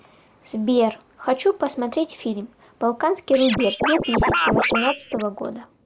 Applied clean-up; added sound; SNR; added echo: neural mask model Resemble Enhance denoiser.